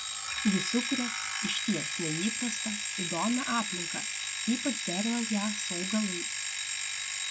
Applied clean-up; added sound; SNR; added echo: none; Alarm; 0 dB; none.